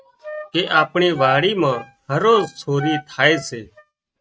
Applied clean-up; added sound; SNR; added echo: neural mask model RNNoise.